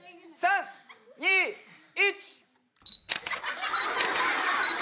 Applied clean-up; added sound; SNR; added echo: none; none; none; none.